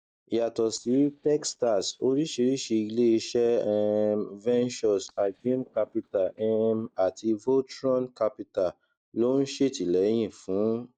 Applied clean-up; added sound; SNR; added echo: neural mask model DeepFilterNet 3.